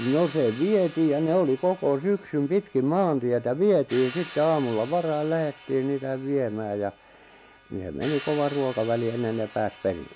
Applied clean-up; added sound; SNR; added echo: none; Crash cymbal; 18 dB; none.